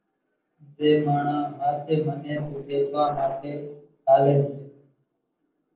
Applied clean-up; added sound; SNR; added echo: neural separator model SepFormer DNS4.